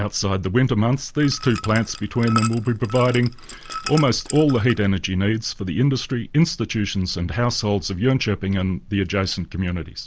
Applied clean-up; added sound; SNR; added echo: none; Liquid; 12 dB; none.